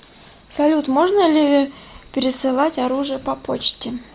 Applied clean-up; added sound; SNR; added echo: none; none; none; none.